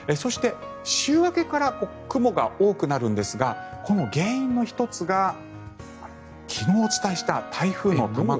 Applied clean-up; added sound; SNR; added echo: none; none; none; none.